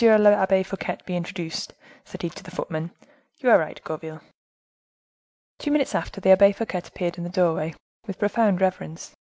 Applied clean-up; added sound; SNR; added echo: none; none; none; none.